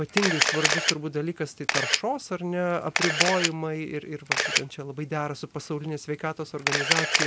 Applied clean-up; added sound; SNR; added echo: none; Camera; -1 dB; none.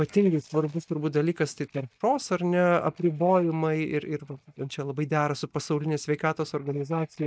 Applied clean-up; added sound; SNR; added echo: neural mask model DeepFilterNet 3.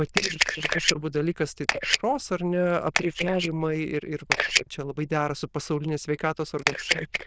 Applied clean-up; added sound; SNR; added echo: neural diffusion model UNIVERSE++.